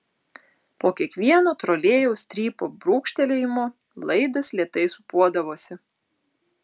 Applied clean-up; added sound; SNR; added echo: none; none; none; none.